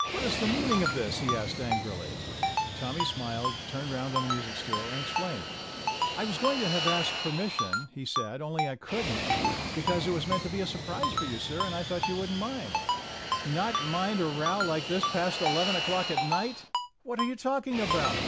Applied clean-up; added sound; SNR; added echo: none; Ringtone + Fixed-wing aircraft, airplane; 0 dB; none.